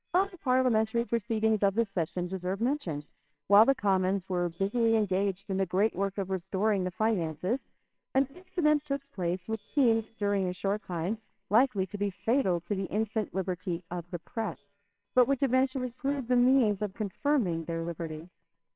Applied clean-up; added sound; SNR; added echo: neural separator model SepFormer WHAMR!.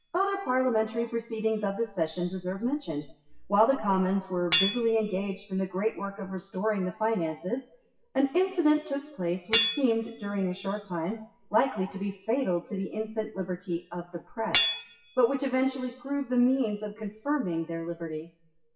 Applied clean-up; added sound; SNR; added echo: classical method WPE with log-MMSE.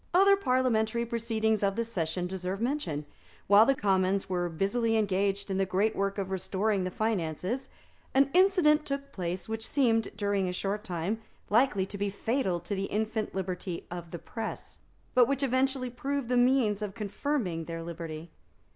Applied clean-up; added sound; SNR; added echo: none; none; none; none.